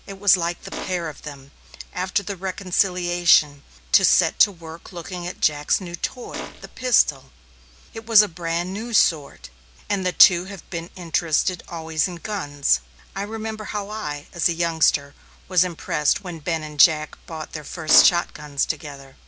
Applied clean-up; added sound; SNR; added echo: none; Fart; 9 dB; none.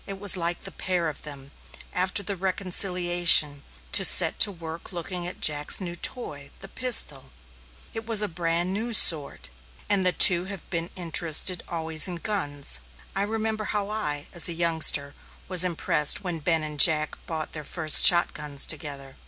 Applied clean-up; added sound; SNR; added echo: none; none; none; none.